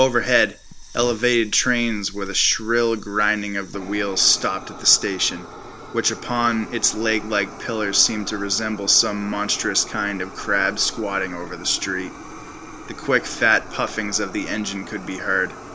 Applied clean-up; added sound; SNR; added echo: none; Chewing, mastication / Livestock, farm animals, working animals + Fire; 14 dB; none.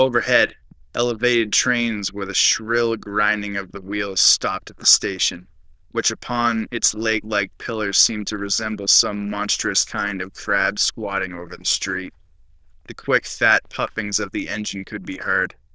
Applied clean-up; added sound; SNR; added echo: neural diffusion model UNIVERSE++.